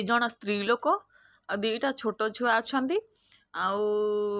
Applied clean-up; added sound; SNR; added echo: none; none; none; none.